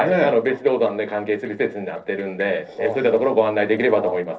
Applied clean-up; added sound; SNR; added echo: neural separator model SepFormer DNS4.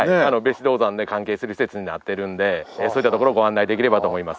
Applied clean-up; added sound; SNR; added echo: none; none; none; none.